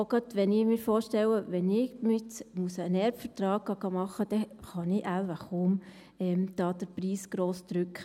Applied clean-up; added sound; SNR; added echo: none; none; none; none.